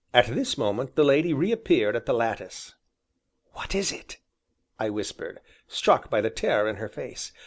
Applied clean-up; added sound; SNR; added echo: none; none; none; none.